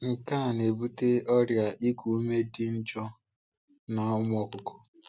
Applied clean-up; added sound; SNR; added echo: none; none; none; none.